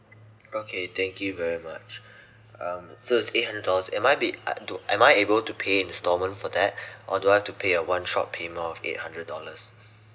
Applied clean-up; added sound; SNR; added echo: none; none; none; none.